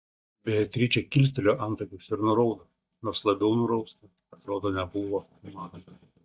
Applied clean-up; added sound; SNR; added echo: neural mask model DeepFilterNet 3.